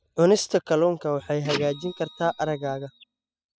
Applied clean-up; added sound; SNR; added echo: classical method spectral subtraction.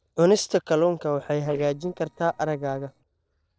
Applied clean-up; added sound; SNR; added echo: neural separator model SepFormer DNS4.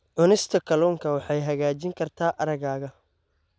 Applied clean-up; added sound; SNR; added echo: none; none; none; none.